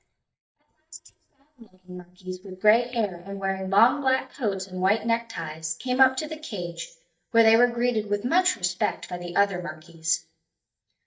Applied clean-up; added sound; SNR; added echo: neural mask model DeepFilterNet 3.